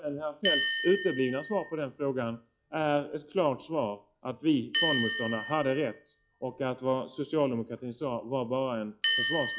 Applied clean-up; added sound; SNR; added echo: classical method log-MMSE.